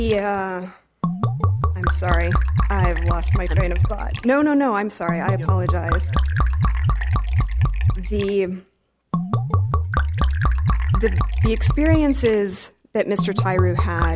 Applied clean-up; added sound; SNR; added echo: none; Liquid; -4 dB; none.